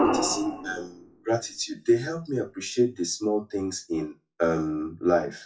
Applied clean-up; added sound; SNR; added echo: classical method WPE with log-MMSE.